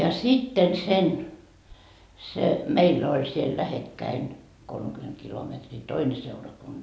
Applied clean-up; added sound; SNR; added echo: none; none; none; none.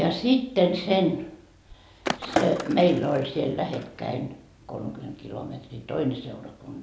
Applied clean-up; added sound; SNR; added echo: none; Skateboard; 6 dB; none.